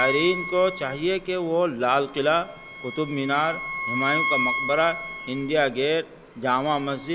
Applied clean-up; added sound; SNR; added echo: none; Bowed string instrument; 7 dB; none.